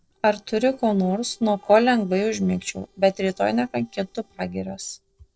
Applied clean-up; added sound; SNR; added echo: neural separator model SepFormer DNS4.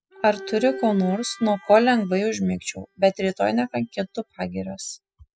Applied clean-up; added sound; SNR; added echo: classical method spectral subtraction.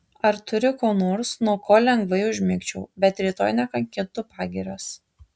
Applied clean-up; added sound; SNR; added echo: none; none; none; none.